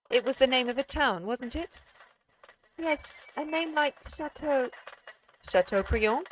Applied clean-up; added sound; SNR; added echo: neural mask model RNNoise.